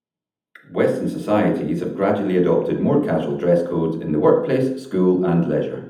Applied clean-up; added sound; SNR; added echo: none; none; none; reverberation time 0.8 s.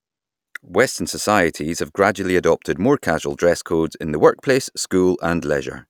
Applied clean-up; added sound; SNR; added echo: none; none; none; none.